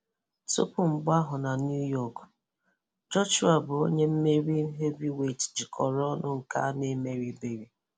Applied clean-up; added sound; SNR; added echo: none; none; none; none.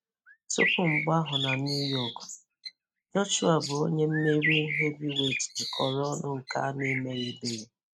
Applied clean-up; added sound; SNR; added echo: neural mask model RNNoise.